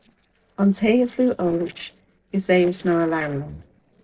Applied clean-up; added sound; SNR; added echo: neural separator model SepFormer DNS4.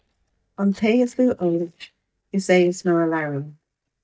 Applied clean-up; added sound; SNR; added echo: neural mask model DeepFilterNet 3.